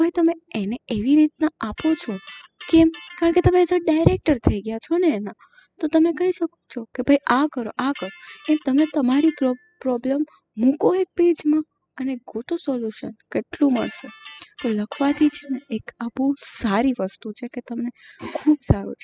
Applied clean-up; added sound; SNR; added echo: classical method spectral subtraction.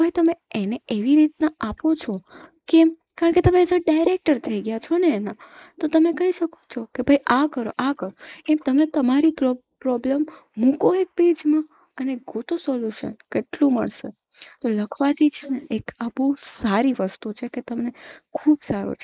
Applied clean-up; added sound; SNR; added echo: neural mask model Resemble Enhance denoiser.